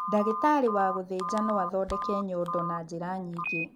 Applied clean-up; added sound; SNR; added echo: none; Telephone; 5 dB; none.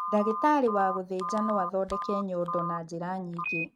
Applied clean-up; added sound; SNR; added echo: neural mask model RNNoise.